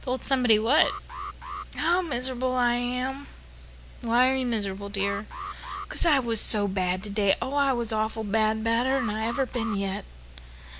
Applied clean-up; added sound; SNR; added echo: none; Alarm; 12 dB; none.